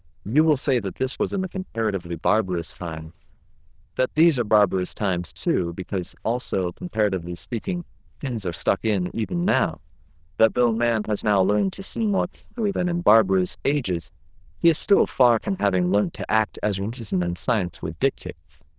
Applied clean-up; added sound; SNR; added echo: neural diffusion model UNIVERSE++.